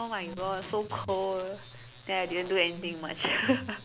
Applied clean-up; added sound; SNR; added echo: none; Bass guitar; 14 dB; none.